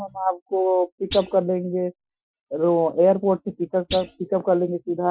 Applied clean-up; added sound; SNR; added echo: classical method Wiener filter.